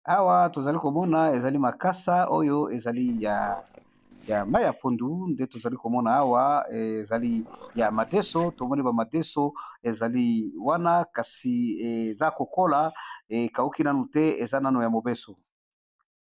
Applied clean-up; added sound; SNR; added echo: neural separator model SepFormer DNS4.